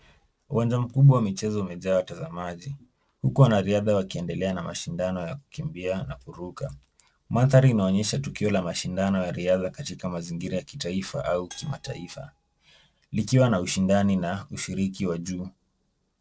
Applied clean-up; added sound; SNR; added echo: neural separator model SepFormer DNS4.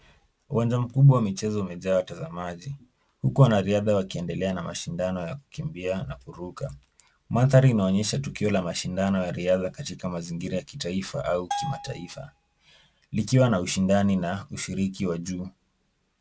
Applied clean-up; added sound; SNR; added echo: none; Bell; 11 dB; none.